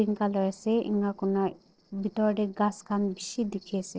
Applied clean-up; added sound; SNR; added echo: neural separator model SepFormer DNS4.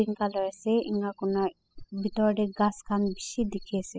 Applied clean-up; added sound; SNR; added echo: classical method spectral subtraction.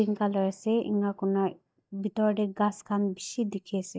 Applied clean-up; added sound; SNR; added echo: neural mask model DeepFilterNet 3.